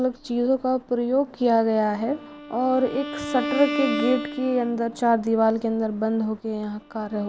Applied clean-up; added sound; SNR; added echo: none; Bowed string instrument; 10 dB; none.